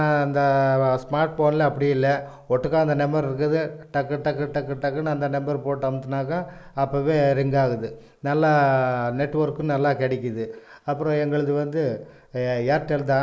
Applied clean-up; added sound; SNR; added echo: neural mask model Resemble Enhance denoiser.